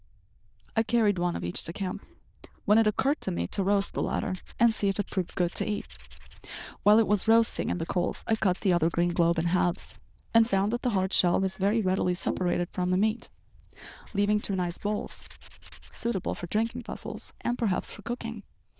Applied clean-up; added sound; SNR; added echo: neural diffusion model UNIVERSE++.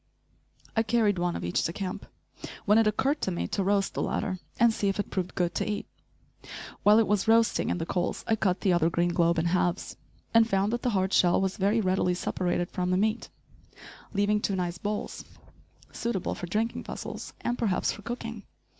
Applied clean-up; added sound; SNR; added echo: none; none; none; none.